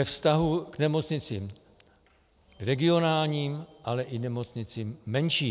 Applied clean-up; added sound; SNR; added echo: none; none; none; none.